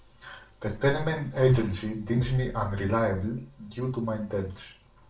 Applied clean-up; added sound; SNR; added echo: none; Bass drum; 15 dB; reverberation time 0.3 s.